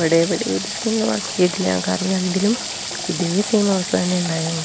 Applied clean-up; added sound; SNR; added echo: none; Water tap, faucet / Water; 7 dB; none.